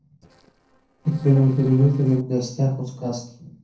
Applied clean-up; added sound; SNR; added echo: neural separator model SepFormer DNS4.